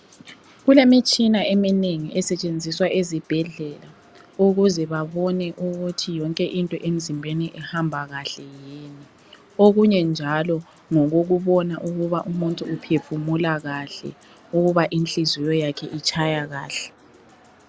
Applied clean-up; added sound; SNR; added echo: none; none; none; none.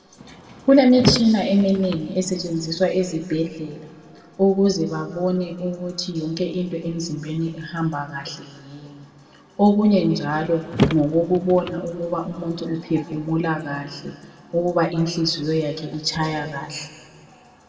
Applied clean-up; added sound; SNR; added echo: none; Car; 7 dB; reverberation time 1.5 s.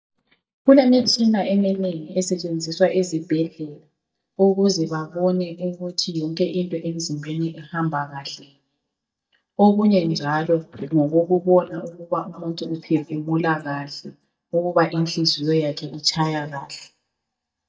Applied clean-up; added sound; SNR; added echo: neural mask model DeepFilterNet 3.